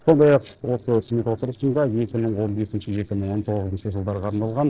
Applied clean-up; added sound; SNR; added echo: neural separator model SepFormer DNS4.